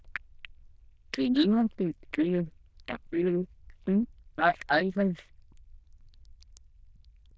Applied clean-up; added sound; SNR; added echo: neural diffusion model UNIVERSE++.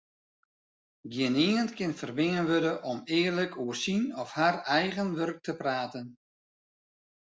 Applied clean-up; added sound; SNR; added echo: none; none; none; none.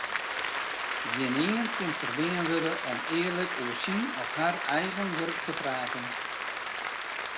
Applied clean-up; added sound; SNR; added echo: none; Applause; 0 dB; none.